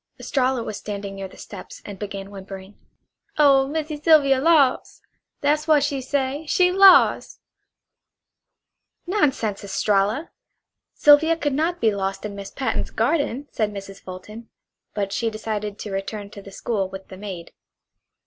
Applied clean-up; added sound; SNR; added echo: none; none; none; none.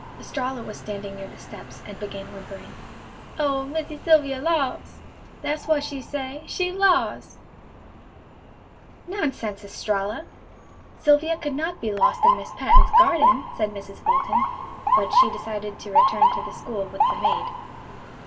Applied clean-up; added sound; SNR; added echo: none; Motor vehicle (road) / Siren; 0 dB; reverberation time 0.1 s.